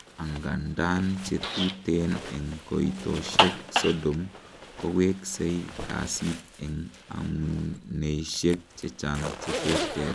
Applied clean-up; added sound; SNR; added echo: none; Zipper (clothing); 5 dB; none.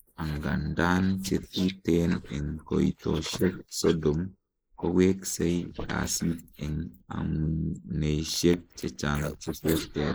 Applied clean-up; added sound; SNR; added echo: neural mask model Resemble Enhance denoiser.